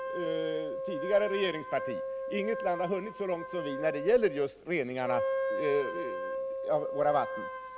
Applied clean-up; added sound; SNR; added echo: none; Wind instrument, woodwind instrument; 4 dB; none.